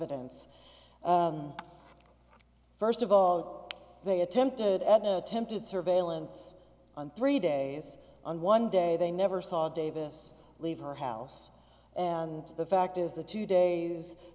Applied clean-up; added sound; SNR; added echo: none; none; none; none.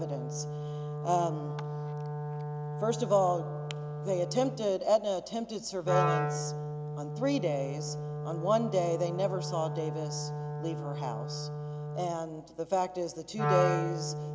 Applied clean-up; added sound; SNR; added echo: none; Wind instrument, woodwind instrument; 2 dB; none.